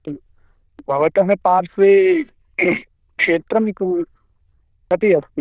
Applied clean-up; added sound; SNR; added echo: neural diffusion model UNIVERSE++.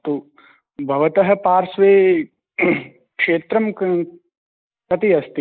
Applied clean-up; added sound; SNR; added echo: neural mask model Resemble Enhance denoiser.